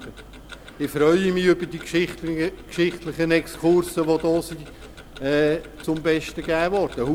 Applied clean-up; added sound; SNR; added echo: none; Tick-tock; 18 dB; none.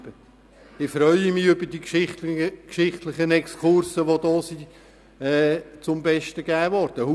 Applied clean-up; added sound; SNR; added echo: none; none; none; none.